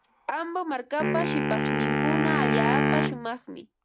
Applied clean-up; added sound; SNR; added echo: none; Wind instrument, woodwind instrument; -4 dB; none.